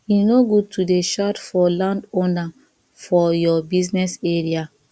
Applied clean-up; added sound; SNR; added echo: none; none; none; none.